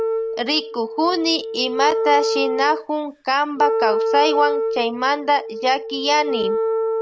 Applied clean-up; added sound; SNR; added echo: none; Wind instrument, woodwind instrument; 2 dB; none.